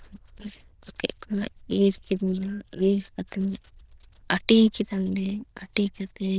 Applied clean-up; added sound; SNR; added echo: neural diffusion model UNIVERSE++.